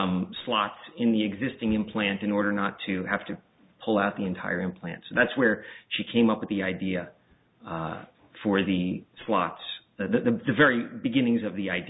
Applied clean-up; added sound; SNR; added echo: none; none; none; none.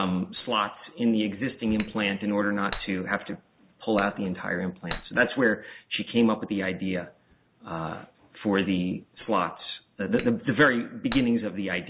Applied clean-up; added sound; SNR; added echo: none; Clapping; 16 dB; none.